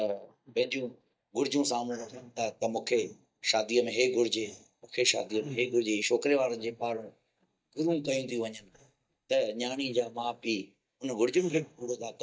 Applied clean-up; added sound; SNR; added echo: neural mask model DeepFilterNet 3.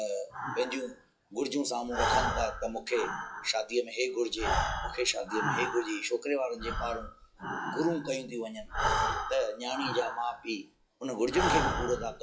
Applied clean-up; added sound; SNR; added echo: classical method WPE with log-MMSE.